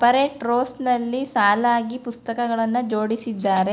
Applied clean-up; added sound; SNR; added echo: none; none; none; none.